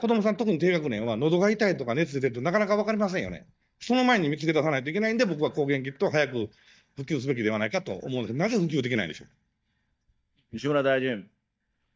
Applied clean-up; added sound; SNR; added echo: neural mask model DeepFilterNet 3.